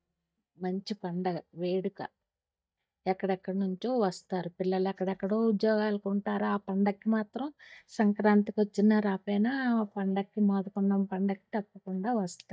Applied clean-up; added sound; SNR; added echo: neural mask model DeepFilterNet 3.